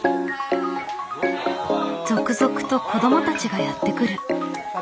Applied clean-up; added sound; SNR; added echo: none; none; none; none.